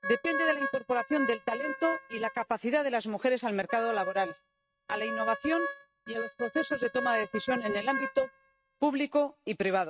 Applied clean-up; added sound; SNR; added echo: neural mask model RNNoise.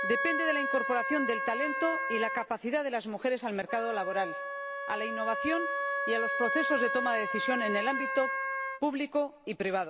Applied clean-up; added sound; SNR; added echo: none; Wind instrument, woodwind instrument; 1 dB; none.